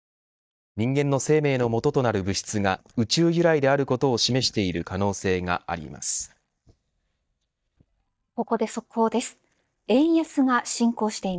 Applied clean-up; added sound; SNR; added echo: neural mask model DeepFilterNet 3.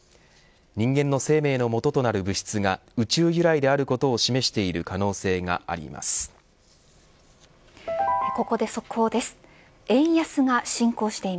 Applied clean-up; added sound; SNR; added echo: none; none; none; none.